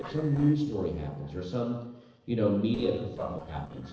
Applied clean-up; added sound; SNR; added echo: neural separator model SepFormer DNS4.